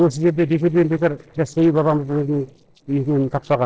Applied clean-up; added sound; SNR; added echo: neural separator model SepFormer DNS4.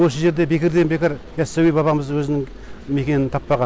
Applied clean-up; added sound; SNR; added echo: none; none; none; none.